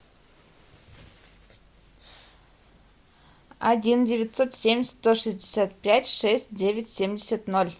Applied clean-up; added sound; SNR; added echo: none; none; none; none.